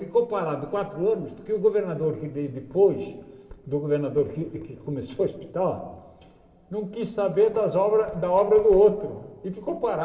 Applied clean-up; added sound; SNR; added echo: none; none; none; reverberation time 3.0 s.